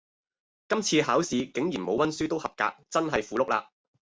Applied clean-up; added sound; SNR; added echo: none; none; none; none.